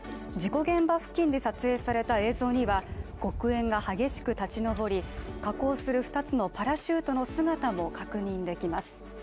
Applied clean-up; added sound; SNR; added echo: none; none; none; none.